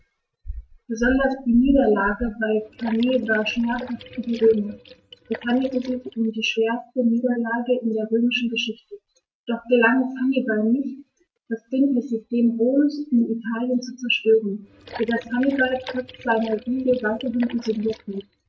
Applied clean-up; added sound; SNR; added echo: neural mask model RNNoise.